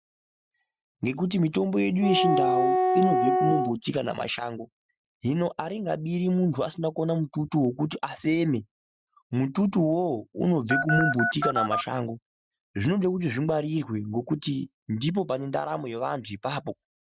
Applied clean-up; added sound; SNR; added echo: neural mask model RNNoise.